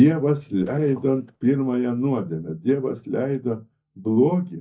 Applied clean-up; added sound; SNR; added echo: neural mask model DeepFilterNet 3.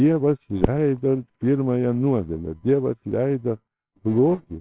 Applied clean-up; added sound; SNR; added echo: neural separator model SepFormer WHAMR!.